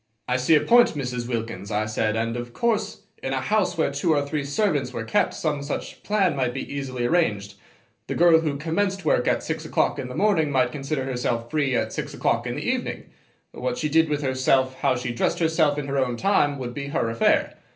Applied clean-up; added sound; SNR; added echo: none; none; none; reverberation time 0.3 s.